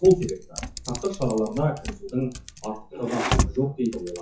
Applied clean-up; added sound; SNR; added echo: classical method WPE with log-MMSE.